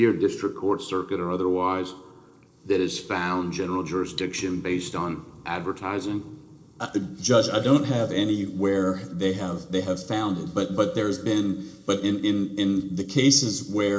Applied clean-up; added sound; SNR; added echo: neural separator model SepFormer DNS4.